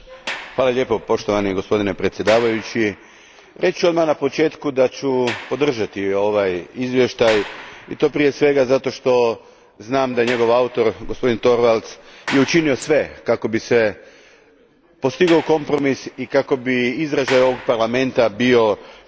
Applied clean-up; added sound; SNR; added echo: none; Sliding door + Rattle (instrument); 17 dB; none.